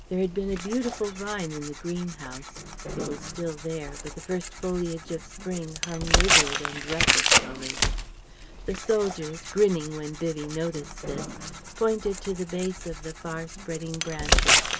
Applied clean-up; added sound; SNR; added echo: none; Tearing; -2 dB; none.